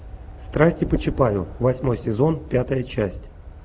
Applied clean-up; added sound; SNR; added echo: none; Aircraft; 15 dB; none.